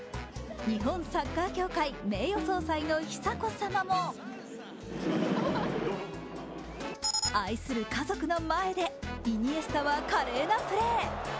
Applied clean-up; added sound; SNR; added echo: none; Tabla; 13 dB; none.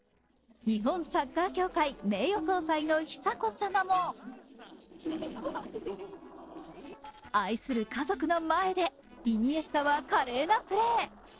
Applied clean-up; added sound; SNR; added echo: neural separator model SepFormer DNS4.